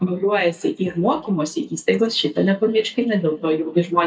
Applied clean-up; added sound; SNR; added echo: neural mask model DeepFilterNet 3.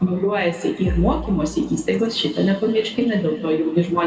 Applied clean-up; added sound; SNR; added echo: none; Bass drum; 9 dB; reverberation time 1.9 s.